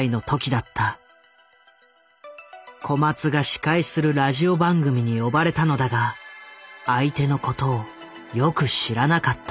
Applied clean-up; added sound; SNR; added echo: none; none; none; none.